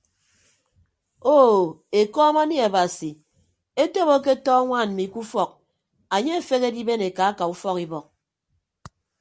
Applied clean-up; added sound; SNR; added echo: none; none; none; none.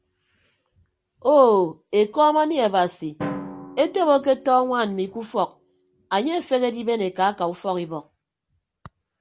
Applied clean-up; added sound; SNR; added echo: none; Drum; 19 dB; none.